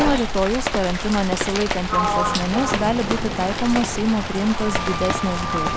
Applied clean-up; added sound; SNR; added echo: none; Sliding door + Rain; 1 dB; none.